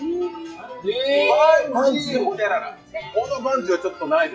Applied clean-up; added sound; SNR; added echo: classical method WPE with log-MMSE.